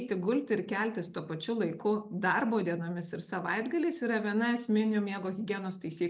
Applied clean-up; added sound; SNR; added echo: none; none; none; none.